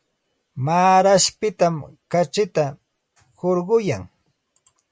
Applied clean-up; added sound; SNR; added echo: none; none; none; none.